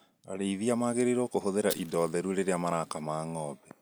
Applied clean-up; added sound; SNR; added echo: none; Fire; 16 dB; none.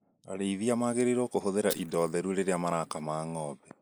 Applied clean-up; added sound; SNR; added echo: neural mask model Resemble Enhance denoiser.